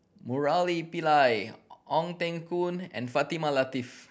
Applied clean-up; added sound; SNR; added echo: none; none; none; none.